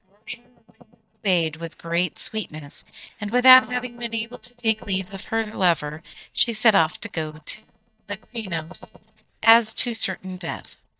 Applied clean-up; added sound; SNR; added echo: neural mask model DeepFilterNet 3.